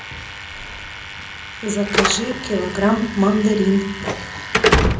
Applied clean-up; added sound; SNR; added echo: none; Slam / Alarm; 1 dB; reverberation time 0.4 s.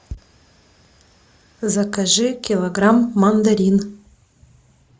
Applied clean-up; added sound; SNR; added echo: none; none; none; none.